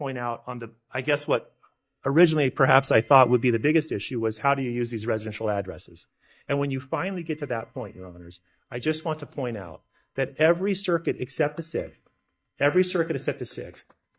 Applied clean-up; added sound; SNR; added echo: neural mask model DeepFilterNet 3.